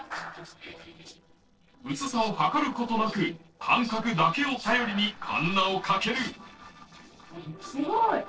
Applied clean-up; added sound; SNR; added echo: neural separator model SepFormer DNS4.